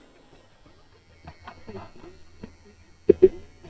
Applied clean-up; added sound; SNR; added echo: neural mask model DeepFilterNet 3.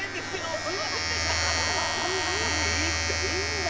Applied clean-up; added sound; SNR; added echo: none; Domestic sounds, home sounds; -5 dB; reverberation time 0.5 s.